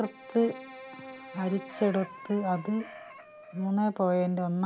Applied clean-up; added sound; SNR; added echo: none; Chicken, rooster + Keyboard (musical); 15 dB; none.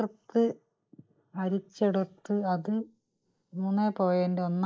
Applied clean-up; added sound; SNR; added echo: neural mask model Resemble Enhance denoiser.